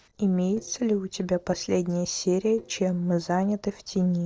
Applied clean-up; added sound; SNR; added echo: neural separator model SepFormer DNS4.